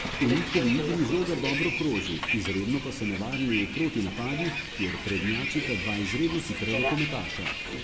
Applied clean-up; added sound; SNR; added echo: none; Bus; 3 dB; none.